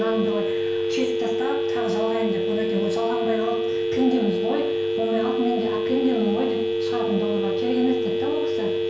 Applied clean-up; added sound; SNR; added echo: none; Telephone; -3 dB; reverberation time 0.5 s.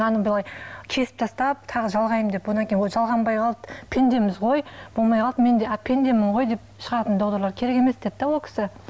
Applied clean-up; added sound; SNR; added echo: none; none; none; none.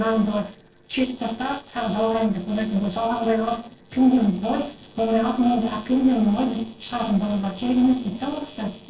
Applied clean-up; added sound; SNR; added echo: neural separator model SepFormer DNS4.